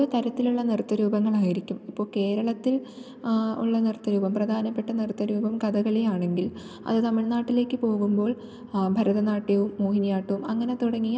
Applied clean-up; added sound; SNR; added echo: none; none; none; none.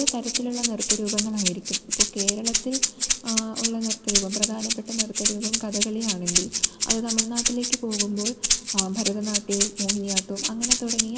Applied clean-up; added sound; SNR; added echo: none; Rattle (instrument); -4 dB; none.